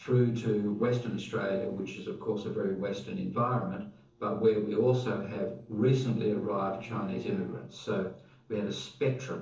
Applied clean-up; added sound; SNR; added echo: neural separator model SepFormer DNS4.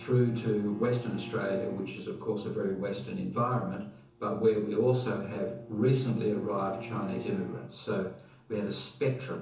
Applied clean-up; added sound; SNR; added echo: none; Bowed string instrument; 17 dB; reverberation time 0.7 s.